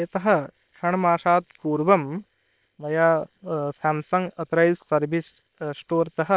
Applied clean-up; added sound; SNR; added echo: neural separator model SepFormer WHAM!.